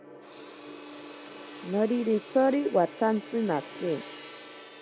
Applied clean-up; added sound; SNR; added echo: none; Drill + Gong; 14 dB; none.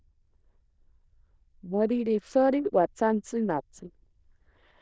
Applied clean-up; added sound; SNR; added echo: neural diffusion model UNIVERSE++.